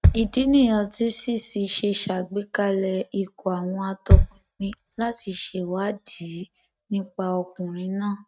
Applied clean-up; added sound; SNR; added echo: neural mask model RNNoise.